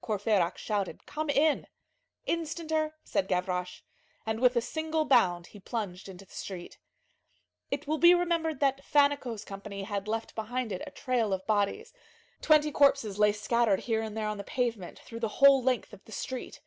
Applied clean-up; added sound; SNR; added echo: none; none; none; none.